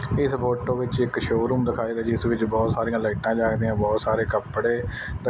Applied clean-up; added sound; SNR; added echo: none; none; none; none.